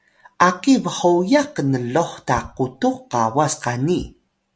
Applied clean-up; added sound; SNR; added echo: none; none; none; none.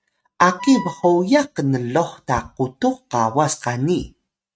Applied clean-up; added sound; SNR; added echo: neural mask model RNNoise.